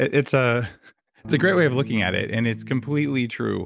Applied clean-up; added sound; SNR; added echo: none; Electric guitar / Strum; 13 dB; none.